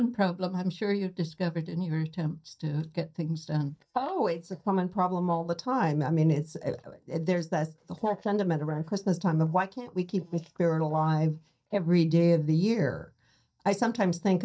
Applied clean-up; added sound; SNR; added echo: neural mask model DeepFilterNet 3.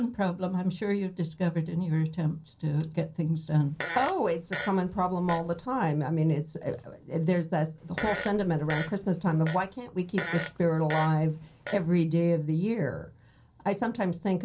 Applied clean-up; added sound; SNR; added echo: none; Fart; 10 dB; reverberation time 0.3 s.